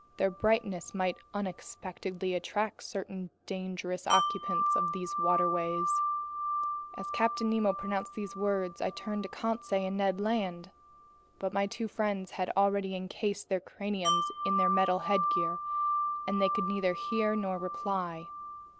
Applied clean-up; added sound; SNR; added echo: none; Wind chime; 3 dB; none.